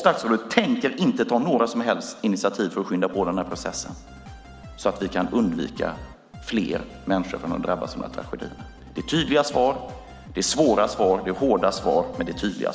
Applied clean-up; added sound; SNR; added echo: none; Drum kit; 18 dB; none.